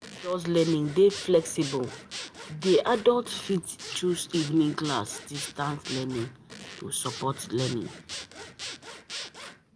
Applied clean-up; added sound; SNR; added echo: none; Zipper (clothing) / Sawing; 13 dB; none.